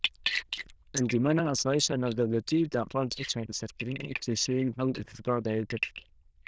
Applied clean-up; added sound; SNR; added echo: neural diffusion model UNIVERSE++.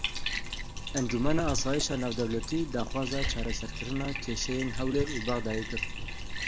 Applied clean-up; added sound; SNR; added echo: none; Bathtub (filling or washing) + Liquid; 1 dB; none.